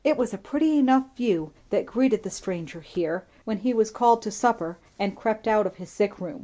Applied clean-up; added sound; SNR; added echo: none; none; none; none.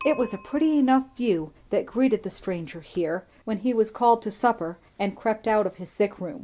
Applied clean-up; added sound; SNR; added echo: none; Bicycle; 13 dB; none.